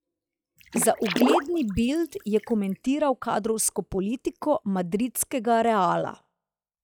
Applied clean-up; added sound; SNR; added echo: classical method log-MMSE.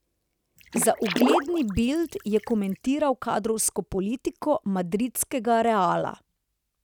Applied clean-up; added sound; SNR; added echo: none; Water / Splash, splatter; 4 dB; none.